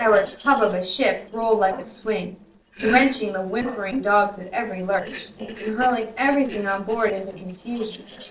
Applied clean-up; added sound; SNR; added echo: neural separator model SepFormer DNS4.